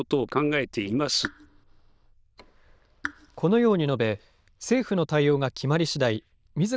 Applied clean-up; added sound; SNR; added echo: neural diffusion model UNIVERSE++.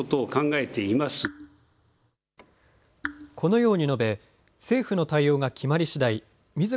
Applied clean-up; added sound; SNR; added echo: none; Raindrop / Drip; 14 dB; none.